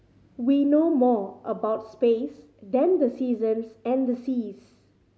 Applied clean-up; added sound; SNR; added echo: none; none; none; none.